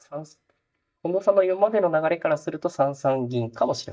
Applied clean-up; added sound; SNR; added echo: neural mask model DeepFilterNet 3.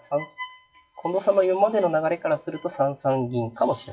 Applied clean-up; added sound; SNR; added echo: classical method WPE with log-MMSE.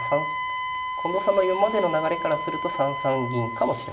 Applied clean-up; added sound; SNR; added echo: none; Wind instrument, woodwind instrument; 5 dB; reverberation time 1.4 s.